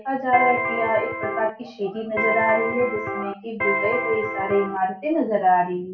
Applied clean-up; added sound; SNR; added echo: none; Electric guitar; 2 dB; reverberation time 0.3 s.